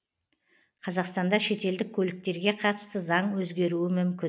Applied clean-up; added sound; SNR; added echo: none; none; none; none.